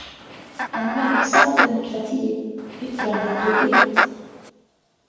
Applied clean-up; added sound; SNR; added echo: none; Chicken, rooster; -4 dB; reverberation time 1.2 s.